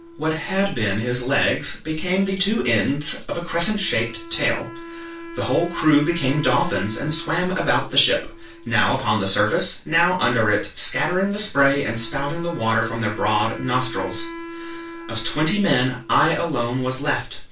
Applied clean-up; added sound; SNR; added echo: none; Wind instrument, woodwind instrument; 17 dB; reverberation time 0.2 s.